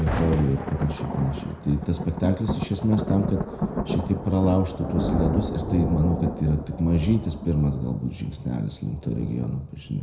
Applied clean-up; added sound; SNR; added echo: none; Thunder; 6 dB; reverberation time 0.4 s.